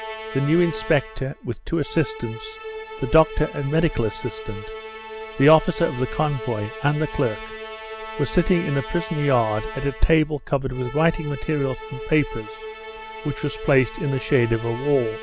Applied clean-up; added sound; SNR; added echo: none; Musical instrument; 12 dB; none.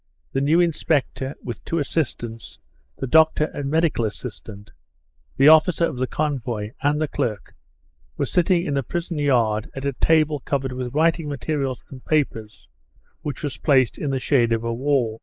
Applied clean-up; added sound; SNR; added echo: neural mask model Resemble Enhance denoiser.